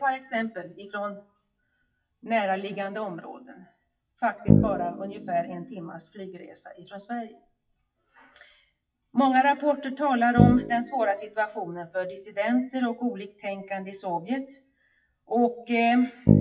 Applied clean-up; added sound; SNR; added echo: classical method WPE with log-MMSE.